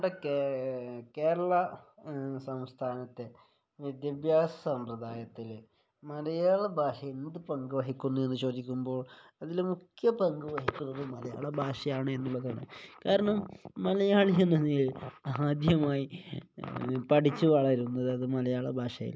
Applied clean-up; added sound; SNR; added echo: none; none; none; none.